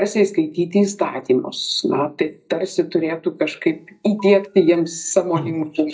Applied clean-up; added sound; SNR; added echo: neural mask model DeepFilterNet 3.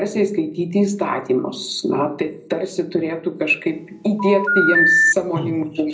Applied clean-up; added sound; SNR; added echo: none; Telephone; -2 dB; reverberation time 0.4 s.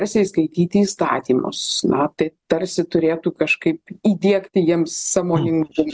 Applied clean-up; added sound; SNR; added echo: none; none; none; none.